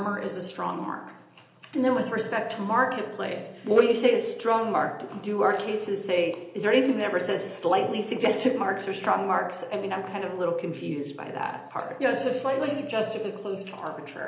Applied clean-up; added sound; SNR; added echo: none; none; none; reverberation time 0.8 s.